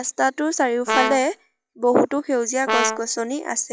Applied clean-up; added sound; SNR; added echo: classical method log-MMSE.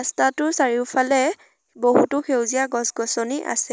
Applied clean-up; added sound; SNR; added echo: none; none; none; none.